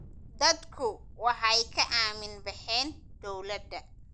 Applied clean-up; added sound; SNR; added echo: none; Thunder; 16 dB; none.